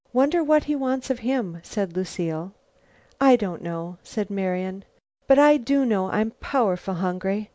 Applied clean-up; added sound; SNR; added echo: none; none; none; none.